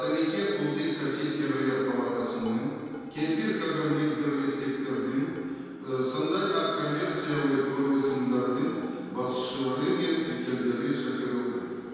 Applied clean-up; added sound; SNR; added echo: none; Dishes, pots, and pans; 18 dB; reverberation time 2.1 s.